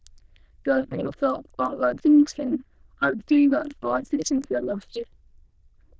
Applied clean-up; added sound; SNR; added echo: neural diffusion model UNIVERSE++.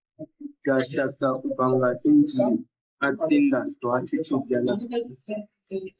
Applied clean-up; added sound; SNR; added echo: neural mask model Resemble Enhance denoiser.